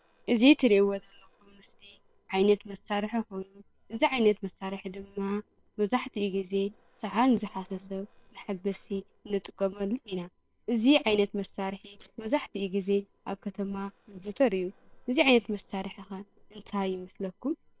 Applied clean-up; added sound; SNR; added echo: neural separator model SepFormer WHAM!.